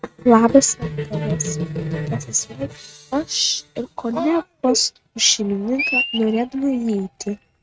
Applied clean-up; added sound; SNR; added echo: neural mask model RNNoise.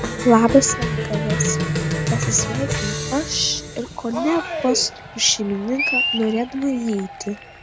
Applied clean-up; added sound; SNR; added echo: none; Cheering; 3 dB; none.